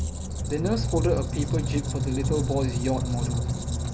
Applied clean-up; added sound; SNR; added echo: none; Squeak; -3 dB; none.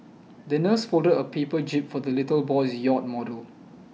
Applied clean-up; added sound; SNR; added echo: none; none; none; none.